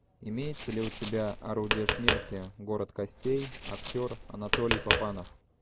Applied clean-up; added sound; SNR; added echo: none; Tap; -1 dB; none.